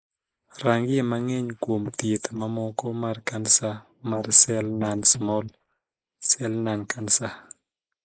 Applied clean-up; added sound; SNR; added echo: neural mask model Resemble Enhance denoiser.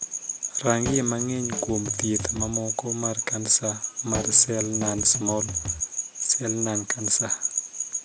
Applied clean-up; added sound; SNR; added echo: none; Drum kit; 11 dB; none.